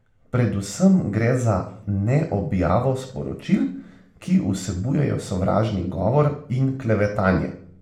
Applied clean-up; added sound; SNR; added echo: none; none; none; reverberation time 0.4 s.